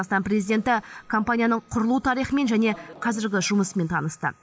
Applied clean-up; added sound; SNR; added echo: none; none; none; none.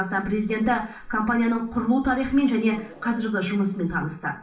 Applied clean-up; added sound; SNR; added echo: none; none; none; reverberation time 0.4 s.